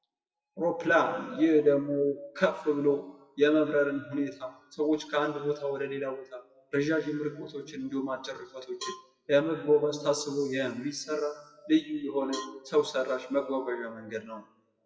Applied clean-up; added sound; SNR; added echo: classical method WPE with log-MMSE.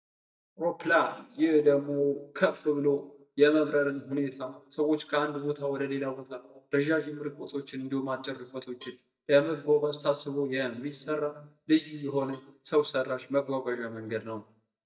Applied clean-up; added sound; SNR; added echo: neural mask model DeepFilterNet 3.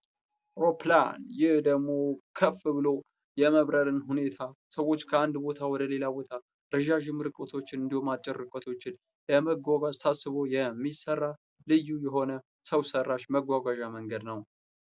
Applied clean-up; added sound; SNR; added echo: none; none; none; none.